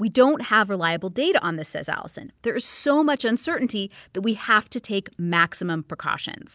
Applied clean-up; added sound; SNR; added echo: none; none; none; none.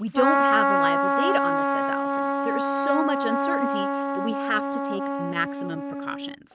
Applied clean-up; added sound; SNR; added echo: neural mask model RNNoise.